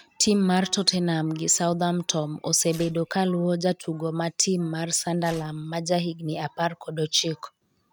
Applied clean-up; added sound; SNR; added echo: neural mask model RNNoise.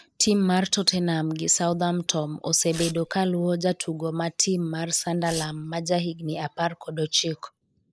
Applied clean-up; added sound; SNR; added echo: neural mask model Resemble Enhance denoiser.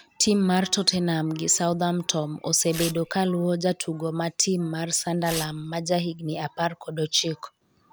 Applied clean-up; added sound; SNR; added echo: none; Tearing; 14 dB; none.